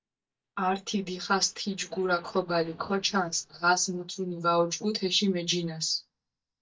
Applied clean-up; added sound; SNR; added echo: neural mask model DeepFilterNet 3.